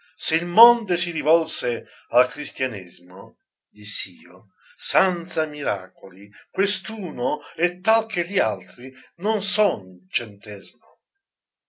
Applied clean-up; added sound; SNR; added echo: none; none; none; none.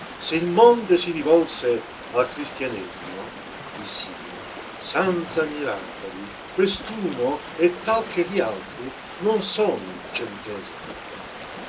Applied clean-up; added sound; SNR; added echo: none; Stream; 13 dB; reverberation time 0.2 s.